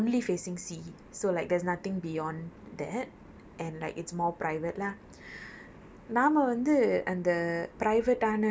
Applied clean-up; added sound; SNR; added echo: none; none; none; none.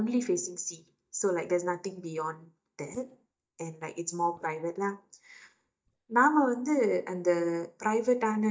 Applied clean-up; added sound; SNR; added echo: neural mask model DeepFilterNet 3.